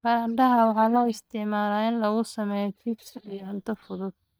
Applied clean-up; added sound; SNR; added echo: neural mask model DeepFilterNet 3.